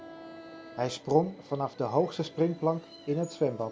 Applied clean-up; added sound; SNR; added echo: none; Wind instrument, woodwind instrument + Subway, metro, underground; 18 dB; none.